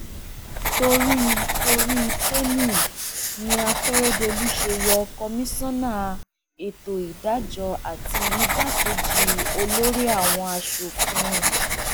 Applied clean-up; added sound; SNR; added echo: none; Writing; -2 dB; none.